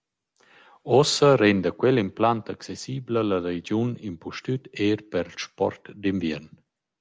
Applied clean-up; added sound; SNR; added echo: none; none; none; none.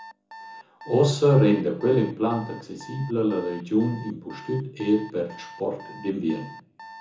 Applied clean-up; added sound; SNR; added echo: none; Alarm; 19 dB; reverberation time 0.6 s.